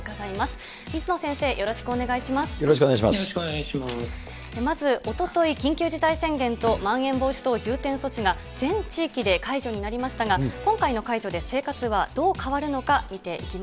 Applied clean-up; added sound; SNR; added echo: none; none; none; none.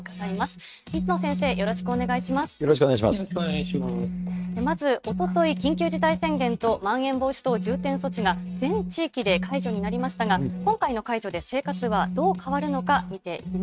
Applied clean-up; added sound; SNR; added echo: neural mask model RNNoise.